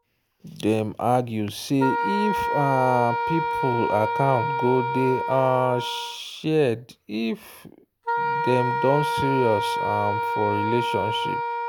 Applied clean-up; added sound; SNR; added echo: none; Wind instrument, woodwind instrument; 2 dB; none.